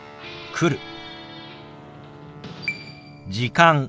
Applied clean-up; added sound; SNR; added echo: none; Guitar + Squeak; 15 dB; none.